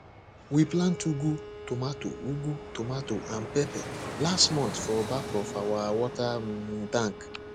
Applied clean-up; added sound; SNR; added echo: none; Bowed string instrument + Fixed-wing aircraft, airplane; 9 dB; none.